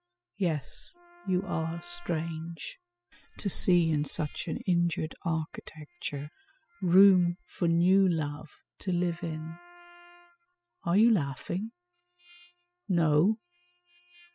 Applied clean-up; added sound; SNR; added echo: classical method spectral subtraction.